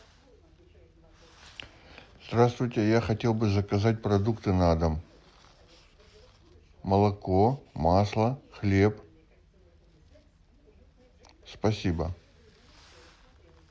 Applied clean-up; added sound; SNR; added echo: none; none; none; none.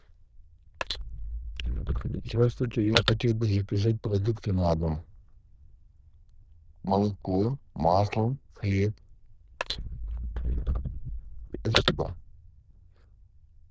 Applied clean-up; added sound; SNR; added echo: neural diffusion model UNIVERSE++.